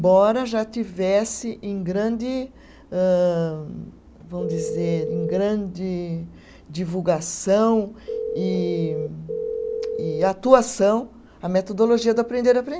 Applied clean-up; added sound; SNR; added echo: none; Telephone; 4 dB; none.